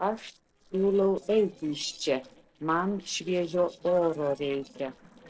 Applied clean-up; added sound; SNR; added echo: neural separator model SepFormer DNS4.